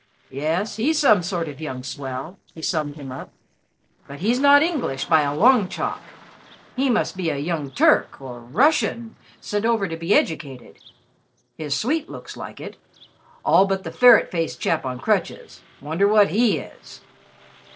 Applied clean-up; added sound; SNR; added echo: neural separator model SepFormer DNS4.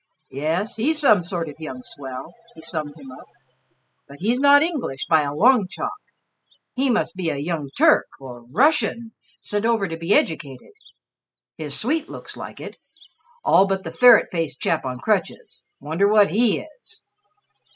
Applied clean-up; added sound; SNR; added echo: classical method spectral subtraction.